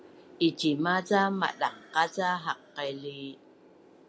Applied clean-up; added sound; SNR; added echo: none; none; none; none.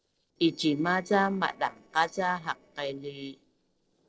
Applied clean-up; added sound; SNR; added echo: neural separator model SepFormer DNS4.